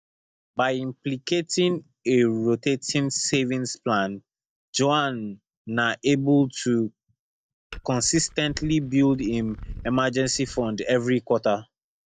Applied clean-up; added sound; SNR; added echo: neural mask model DeepFilterNet 3.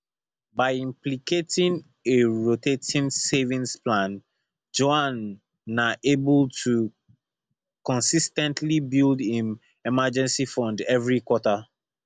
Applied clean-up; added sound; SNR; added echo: none; none; none; none.